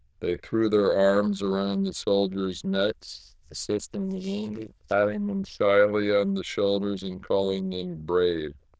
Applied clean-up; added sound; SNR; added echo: neural diffusion model UNIVERSE++.